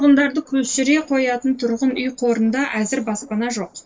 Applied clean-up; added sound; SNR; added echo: neural separator model SepFormer DNS4.